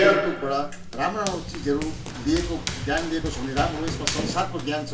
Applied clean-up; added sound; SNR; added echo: none; Run; 1 dB; reverberation time 0.2 s.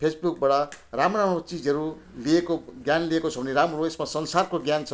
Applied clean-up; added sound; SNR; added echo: none; none; none; none.